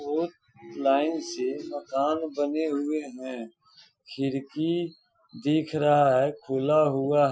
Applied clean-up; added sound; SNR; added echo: classical method Wiener filter.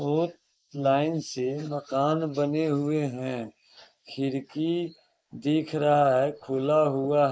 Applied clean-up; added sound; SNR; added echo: neural mask model Resemble Enhance denoiser.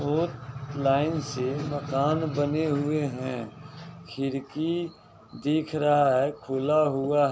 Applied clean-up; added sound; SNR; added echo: none; none; none; none.